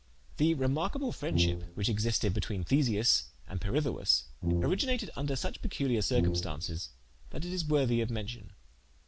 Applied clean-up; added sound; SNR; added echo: none; Brass instrument; 2 dB; none.